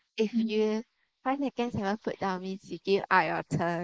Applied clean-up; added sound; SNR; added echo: neural mask model Resemble Enhance denoiser.